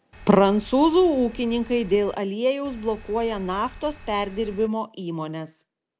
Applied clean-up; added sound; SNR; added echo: none; Engine; 19 dB; none.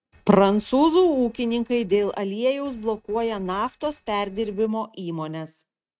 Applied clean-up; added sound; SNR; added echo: neural mask model RNNoise.